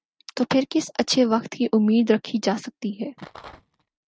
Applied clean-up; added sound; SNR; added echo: neural mask model RNNoise.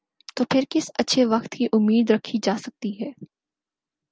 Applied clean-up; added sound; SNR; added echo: none; none; none; none.